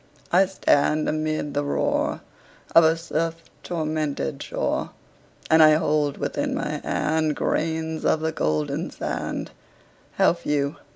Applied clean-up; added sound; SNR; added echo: none; none; none; none.